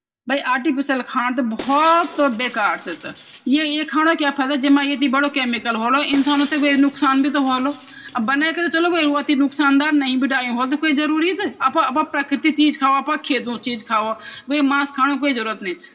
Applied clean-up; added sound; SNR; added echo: none; Shatter; 19 dB; reverberation time 1.0 s.